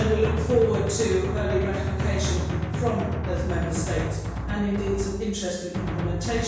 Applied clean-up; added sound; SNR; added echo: none; Drum; 0 dB; reverberation time 1.0 s.